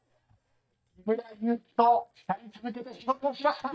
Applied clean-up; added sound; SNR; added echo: neural mask model DeepFilterNet 3.